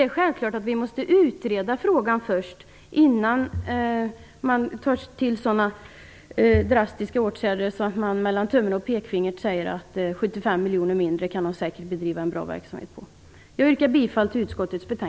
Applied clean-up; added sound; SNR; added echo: none; none; none; none.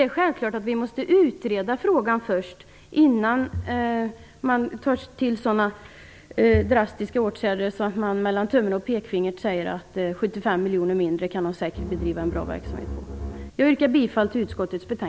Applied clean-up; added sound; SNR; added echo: none; Bowed string instrument; 9 dB; none.